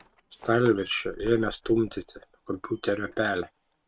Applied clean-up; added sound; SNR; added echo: neural mask model RNNoise.